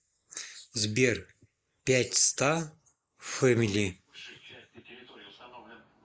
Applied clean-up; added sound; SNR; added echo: neural mask model Resemble Enhance denoiser.